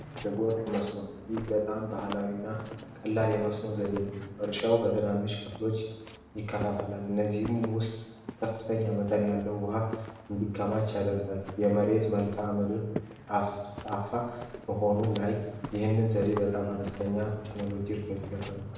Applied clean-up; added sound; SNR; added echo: none; Walk, footsteps; 14 dB; reverberation time 0.9 s.